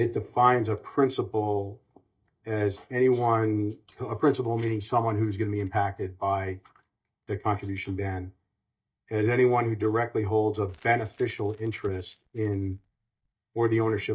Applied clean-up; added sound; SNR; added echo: neural mask model DeepFilterNet 3.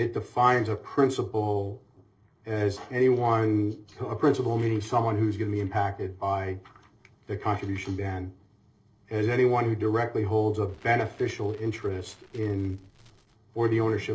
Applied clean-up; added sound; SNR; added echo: neural separator model SepFormer DNS4.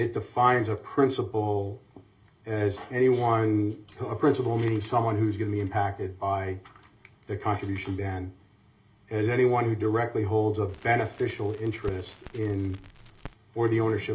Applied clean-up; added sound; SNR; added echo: none; Crackle; 19 dB; reverberation time 0.2 s.